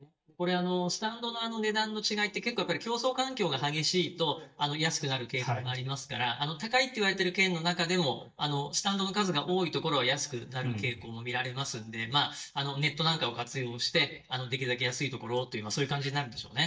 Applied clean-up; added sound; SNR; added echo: neural mask model DeepFilterNet 3.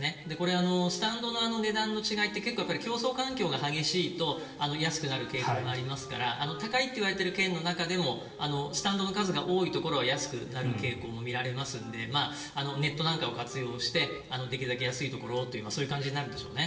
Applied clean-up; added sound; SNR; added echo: none; Wind instrument, woodwind instrument; 17 dB; reverberation time 0.8 s.